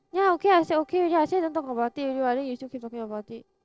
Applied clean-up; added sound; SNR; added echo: neural separator model SepFormer DNS4.